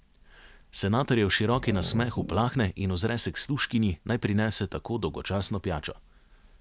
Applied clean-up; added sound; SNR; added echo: none; Growling; 12 dB; none.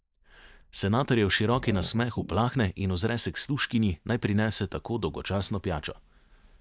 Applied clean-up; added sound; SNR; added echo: neural mask model DeepFilterNet 3.